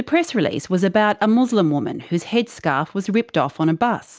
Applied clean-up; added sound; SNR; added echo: none; none; none; none.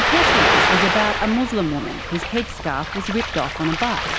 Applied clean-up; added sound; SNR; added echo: none; Ocean; -2 dB; none.